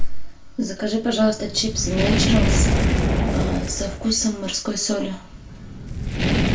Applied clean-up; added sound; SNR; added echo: none; Fire; 0 dB; reverberation time 0.2 s.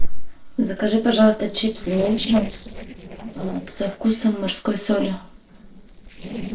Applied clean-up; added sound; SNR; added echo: neural separator model SepFormer DNS4.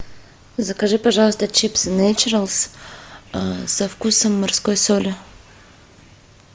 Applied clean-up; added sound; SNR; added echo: none; none; none; none.